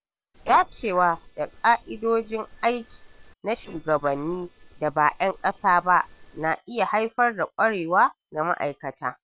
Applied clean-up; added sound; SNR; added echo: neural separator model SepFormer WHAM!.